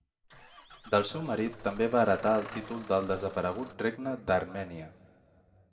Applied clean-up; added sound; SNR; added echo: none; Engine starting / Bus; 17 dB; reverberation time 1.6 s.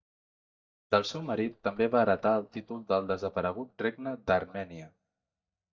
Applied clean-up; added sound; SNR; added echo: neural mask model DeepFilterNet 3.